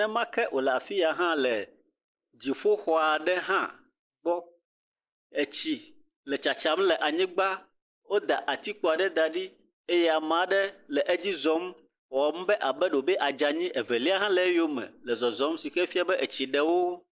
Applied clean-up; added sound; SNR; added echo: neural mask model Resemble Enhance denoiser.